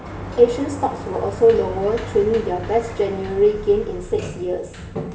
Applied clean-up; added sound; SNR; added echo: none; Sliding door; 11 dB; reverberation time 0.7 s.